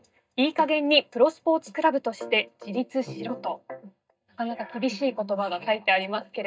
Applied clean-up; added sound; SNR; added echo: neural mask model DeepFilterNet 3.